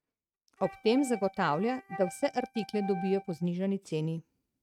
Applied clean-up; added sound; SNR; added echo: neural mask model RNNoise.